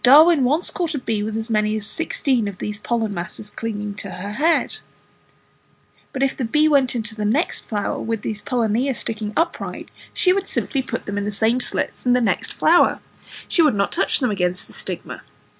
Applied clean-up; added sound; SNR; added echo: none; none; none; none.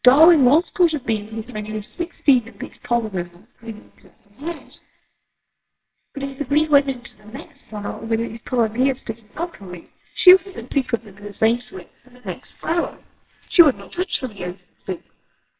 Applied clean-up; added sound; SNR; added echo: neural separator model SepFormer WHAMR!.